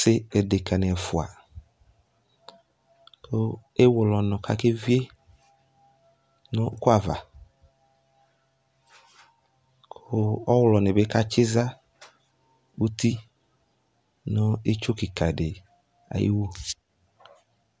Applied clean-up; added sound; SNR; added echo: none; none; none; none.